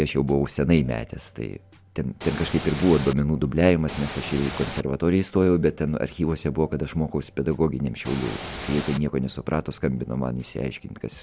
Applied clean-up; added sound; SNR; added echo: none; Ocean / Boat, Water vehicle; 10 dB; none.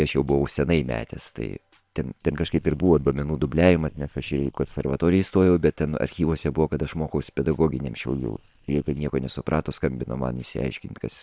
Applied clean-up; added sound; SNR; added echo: neural separator model SepFormer WHAM!.